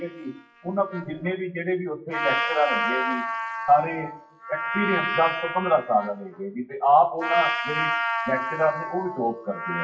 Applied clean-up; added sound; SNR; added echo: classical method WPE with log-MMSE.